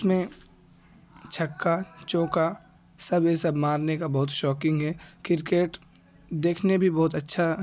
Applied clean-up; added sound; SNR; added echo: none; none; none; none.